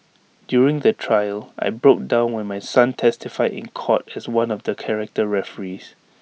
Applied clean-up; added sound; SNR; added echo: none; none; none; none.